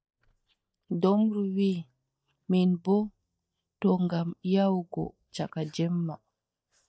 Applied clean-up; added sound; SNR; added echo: neural mask model DeepFilterNet 3.